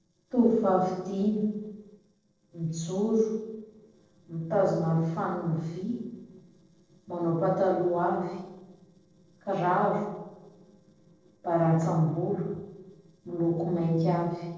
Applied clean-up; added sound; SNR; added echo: neural separator model SepFormer DNS4.